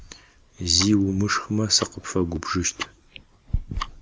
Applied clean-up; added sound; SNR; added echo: none; Tick-tock; 10 dB; none.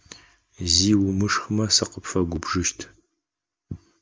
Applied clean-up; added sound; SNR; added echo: none; none; none; none.